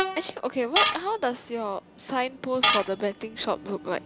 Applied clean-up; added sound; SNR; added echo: none; Train + Tools; -1 dB; none.